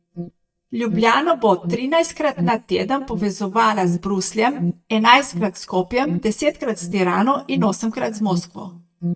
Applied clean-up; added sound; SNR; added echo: neural mask model DeepFilterNet 3.